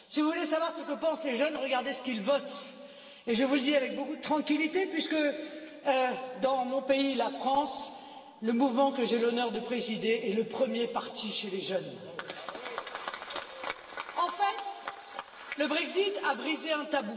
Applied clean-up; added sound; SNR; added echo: none; none; none; reverberation time 2.7 s.